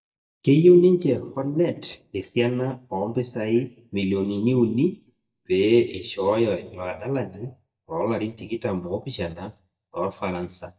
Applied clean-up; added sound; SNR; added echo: neural mask model DeepFilterNet 3.